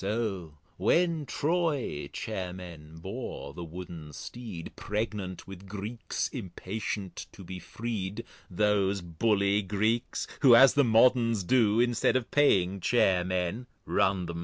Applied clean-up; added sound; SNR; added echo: none; none; none; none.